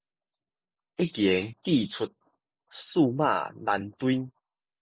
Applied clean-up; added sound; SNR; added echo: none; none; none; none.